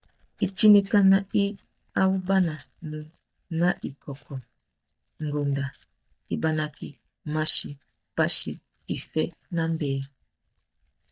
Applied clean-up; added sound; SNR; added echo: neural mask model DeepFilterNet 3.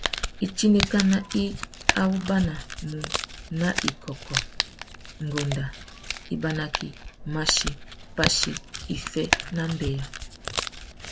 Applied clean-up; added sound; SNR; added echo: none; Crumpling, crinkling; 4 dB; none.